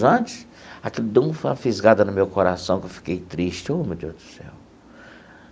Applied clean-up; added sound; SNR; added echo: none; none; none; none.